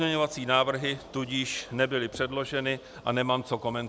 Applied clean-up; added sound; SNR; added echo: none; none; none; none.